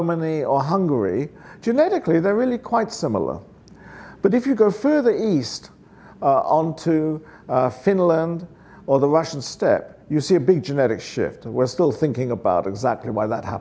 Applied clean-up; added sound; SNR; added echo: none; none; none; none.